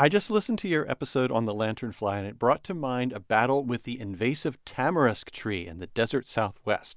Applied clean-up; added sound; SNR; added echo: none; none; none; none.